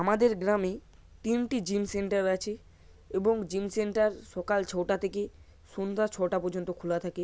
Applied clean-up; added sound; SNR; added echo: none; none; none; none.